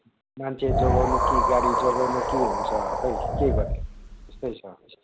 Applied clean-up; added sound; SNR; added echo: none; Wind; -4 dB; none.